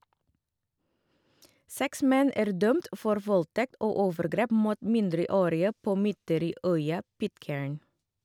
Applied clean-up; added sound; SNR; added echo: none; none; none; none.